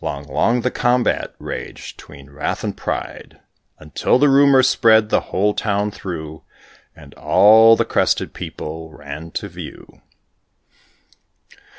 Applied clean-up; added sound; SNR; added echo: none; none; none; none.